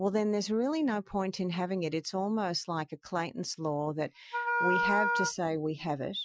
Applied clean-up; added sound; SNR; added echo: classical method Wiener filter.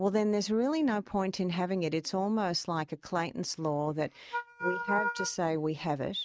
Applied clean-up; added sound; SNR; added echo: neural mask model RNNoise.